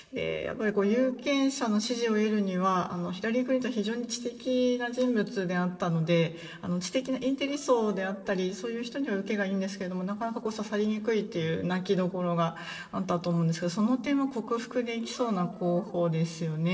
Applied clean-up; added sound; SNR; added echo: neural separator model SepFormer DNS4.